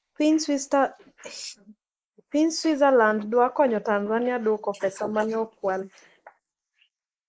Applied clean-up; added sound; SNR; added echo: neural mask model Resemble Enhance denoiser.